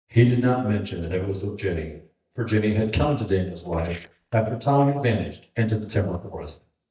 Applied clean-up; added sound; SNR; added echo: neural mask model DeepFilterNet 3.